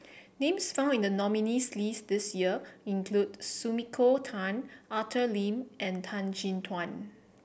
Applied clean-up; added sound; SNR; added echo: none; none; none; none.